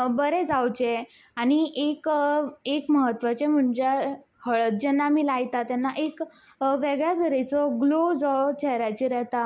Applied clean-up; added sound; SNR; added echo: none; none; none; none.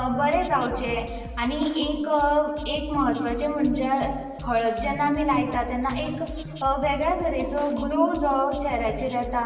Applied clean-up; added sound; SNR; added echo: none; Drum kit; 12 dB; reverberation time 1.3 s.